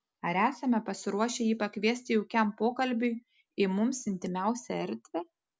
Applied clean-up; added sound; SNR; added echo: none; none; none; none.